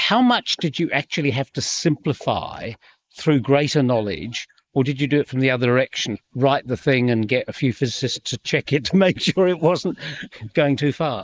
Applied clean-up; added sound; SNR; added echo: neural mask model Resemble Enhance denoiser.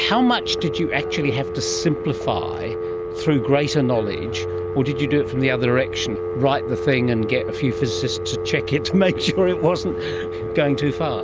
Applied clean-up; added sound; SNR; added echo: none; Telephone; 5 dB; none.